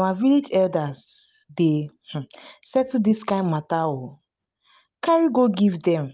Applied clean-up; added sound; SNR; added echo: none; none; none; none.